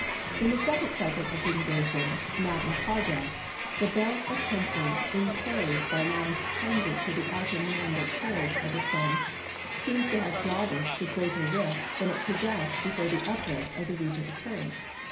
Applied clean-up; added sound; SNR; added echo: none; Crowd; 1 dB; reverberation time 0.7 s.